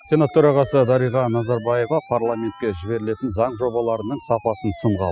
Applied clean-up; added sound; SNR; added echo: classical method spectral subtraction.